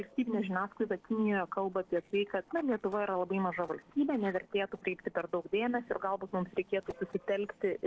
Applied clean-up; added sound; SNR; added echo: neural separator model SepFormer DNS4.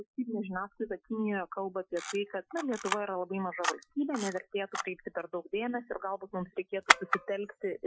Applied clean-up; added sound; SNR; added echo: classical method Wiener filter.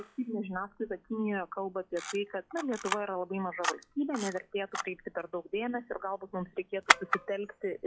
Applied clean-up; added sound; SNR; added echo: classical method log-MMSE.